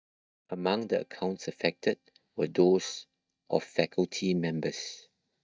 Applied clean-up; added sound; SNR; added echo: neural mask model DeepFilterNet 3.